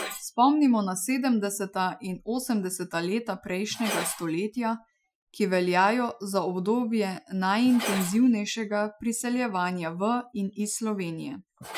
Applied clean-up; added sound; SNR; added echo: classical method Wiener filter.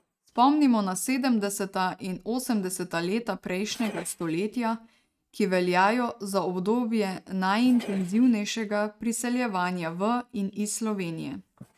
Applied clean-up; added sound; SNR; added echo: neural mask model RNNoise.